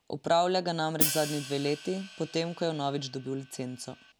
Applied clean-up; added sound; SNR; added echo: none; Hi-hat; 6 dB; none.